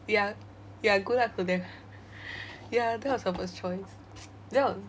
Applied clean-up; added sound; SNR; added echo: none; none; none; none.